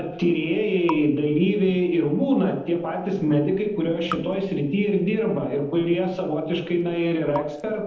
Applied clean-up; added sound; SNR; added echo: none; Raindrop / Drip; 19 dB; reverberation time 0.8 s.